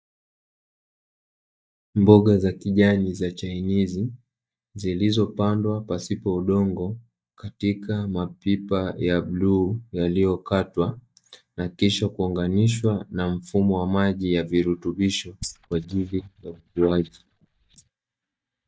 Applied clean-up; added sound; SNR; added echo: neural mask model DeepFilterNet 3.